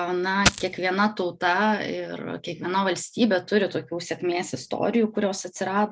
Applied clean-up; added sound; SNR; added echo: none; Coin (dropping); -1 dB; none.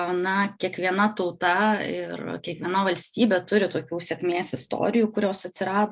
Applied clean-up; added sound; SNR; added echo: none; none; none; none.